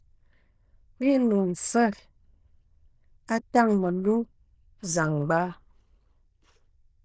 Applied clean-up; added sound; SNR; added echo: neural diffusion model UNIVERSE++.